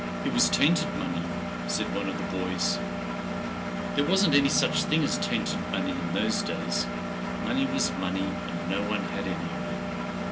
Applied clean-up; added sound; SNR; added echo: none; Engine; 2 dB; reverberation time 0.2 s.